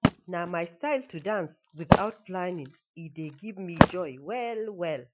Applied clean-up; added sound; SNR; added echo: classical method Wiener filter.